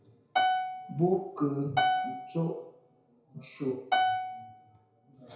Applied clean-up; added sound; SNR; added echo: none; Piano; -3 dB; reverberation time 0.6 s.